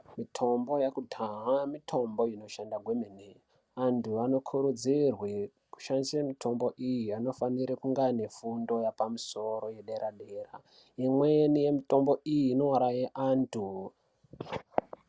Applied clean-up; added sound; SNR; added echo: none; none; none; none.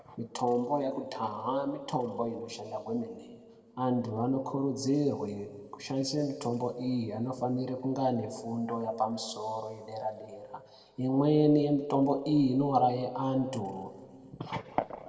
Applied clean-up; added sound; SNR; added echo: none; none; none; reverberation time 1.4 s.